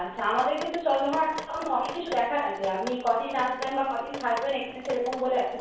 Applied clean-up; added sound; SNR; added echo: none; Drip; 13 dB; reverberation time 0.7 s.